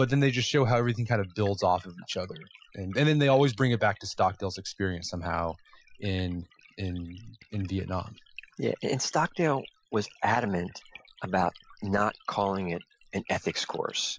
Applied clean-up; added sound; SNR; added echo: classical method Wiener filter.